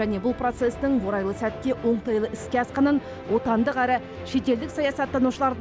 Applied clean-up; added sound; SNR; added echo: none; none; none; none.